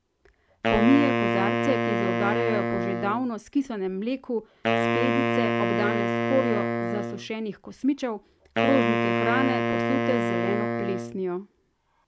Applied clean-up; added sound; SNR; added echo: none; Wind instrument, woodwind instrument; -2 dB; none.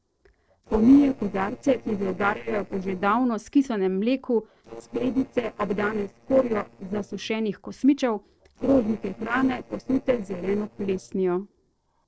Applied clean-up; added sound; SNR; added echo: neural separator model SepFormer DNS4.